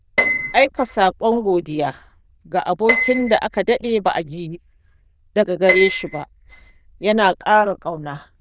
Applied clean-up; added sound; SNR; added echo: neural diffusion model UNIVERSE++.